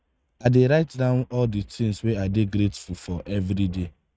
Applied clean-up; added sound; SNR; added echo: neural mask model RNNoise.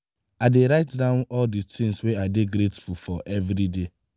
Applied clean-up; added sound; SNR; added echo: none; none; none; none.